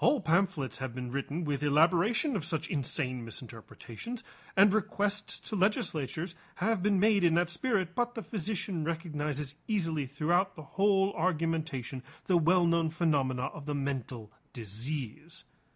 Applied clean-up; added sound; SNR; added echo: none; none; none; none.